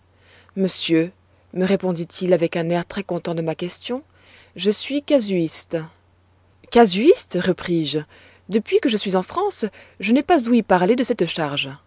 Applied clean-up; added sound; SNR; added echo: none; none; none; none.